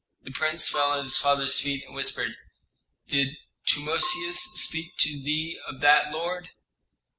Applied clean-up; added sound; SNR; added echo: none; Bell / Percussion; 17 dB; none.